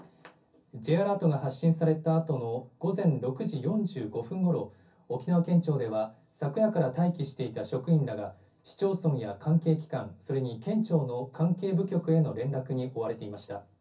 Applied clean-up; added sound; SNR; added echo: none; none; none; reverberation time 0.3 s.